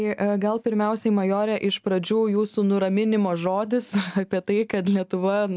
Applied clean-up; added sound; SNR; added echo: none; none; none; none.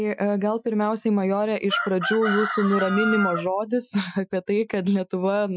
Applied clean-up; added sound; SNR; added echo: classical method Wiener filter.